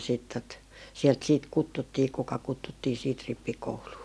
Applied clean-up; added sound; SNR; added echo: none; none; none; none.